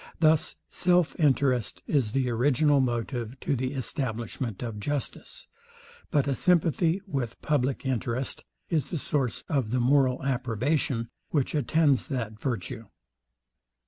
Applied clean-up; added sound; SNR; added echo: none; none; none; none.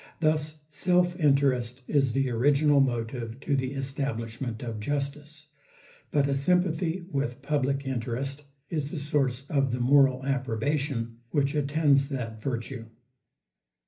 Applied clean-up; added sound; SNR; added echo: none; none; none; reverberation time 0.3 s.